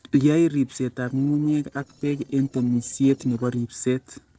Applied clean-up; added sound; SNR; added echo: neural separator model SepFormer DNS4.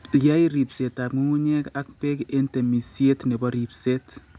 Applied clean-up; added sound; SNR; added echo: none; none; none; none.